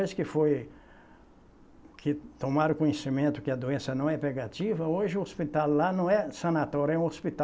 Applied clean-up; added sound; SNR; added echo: none; none; none; none.